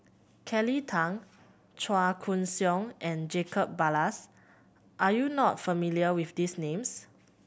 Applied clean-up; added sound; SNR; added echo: none; none; none; none.